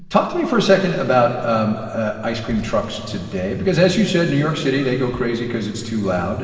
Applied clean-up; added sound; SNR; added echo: none; Car; 19 dB; reverberation time 2.6 s.